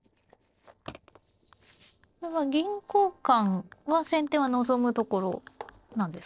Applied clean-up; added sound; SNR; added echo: neural separator model SepFormer DNS4.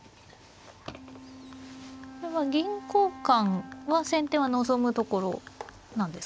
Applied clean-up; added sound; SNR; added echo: none; Wind instrument, woodwind instrument; 18 dB; none.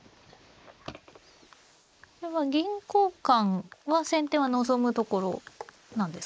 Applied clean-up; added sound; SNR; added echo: neural mask model Resemble Enhance denoiser.